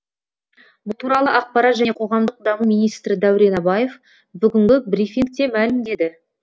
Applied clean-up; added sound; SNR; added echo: none; none; none; none.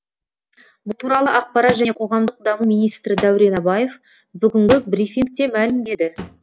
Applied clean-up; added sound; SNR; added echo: none; Thump, thud; 15 dB; none.